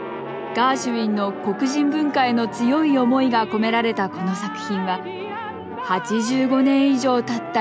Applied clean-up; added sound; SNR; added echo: none; Trumpet; 19 dB; none.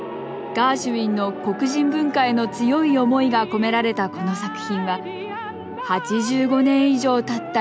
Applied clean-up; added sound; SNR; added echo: none; none; none; none.